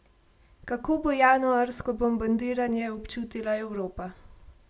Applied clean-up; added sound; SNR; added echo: none; none; none; none.